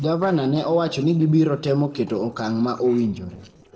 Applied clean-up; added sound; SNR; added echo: neural separator model SepFormer DNS4.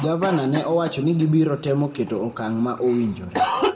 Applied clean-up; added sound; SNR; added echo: none; Cough; 7 dB; reverberation time 1.0 s.